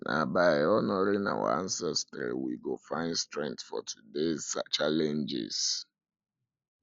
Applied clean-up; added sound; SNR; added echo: none; none; none; none.